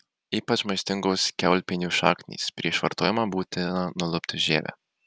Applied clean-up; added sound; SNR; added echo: none; none; none; none.